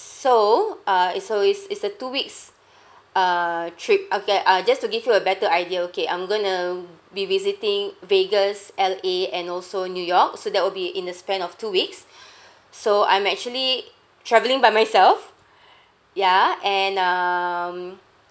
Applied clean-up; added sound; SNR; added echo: none; none; none; none.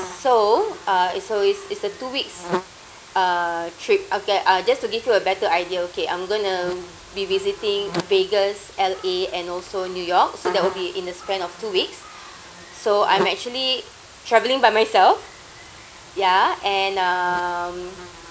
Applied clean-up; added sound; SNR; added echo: none; Buzz; 14 dB; none.